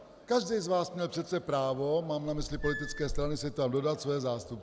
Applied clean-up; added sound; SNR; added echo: none; Squeak / Screech; 5 dB; none.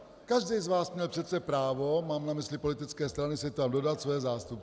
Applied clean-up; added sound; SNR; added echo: none; none; none; none.